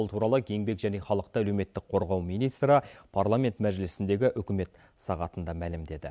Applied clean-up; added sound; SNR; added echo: none; none; none; none.